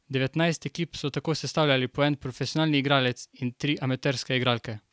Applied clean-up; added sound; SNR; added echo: none; none; none; none.